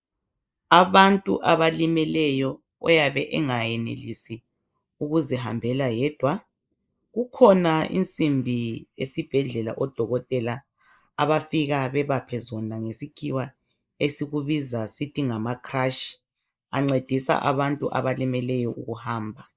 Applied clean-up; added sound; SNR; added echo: neural mask model Resemble Enhance denoiser.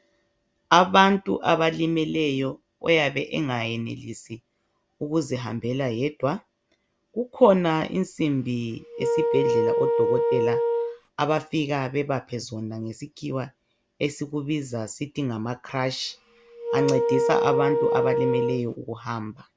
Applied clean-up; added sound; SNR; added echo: none; Wind instrument, woodwind instrument; -1 dB; none.